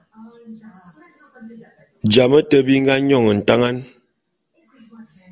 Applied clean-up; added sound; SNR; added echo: none; none; none; none.